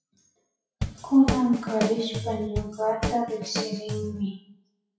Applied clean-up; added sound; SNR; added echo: classical method WPE with log-MMSE.